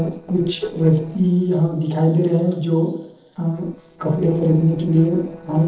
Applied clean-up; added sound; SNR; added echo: neural separator model SepFormer DNS4.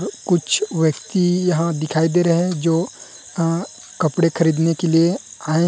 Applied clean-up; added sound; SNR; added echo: none; none; none; none.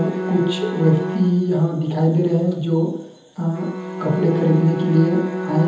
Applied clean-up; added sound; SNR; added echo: none; Bowed string instrument; 8 dB; reverberation time 1.3 s.